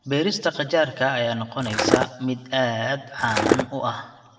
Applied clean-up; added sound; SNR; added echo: none; Skateboard; -3 dB; reverberation time 1.0 s.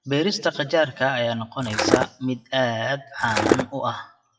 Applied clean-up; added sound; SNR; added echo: classical method WPE with log-MMSE.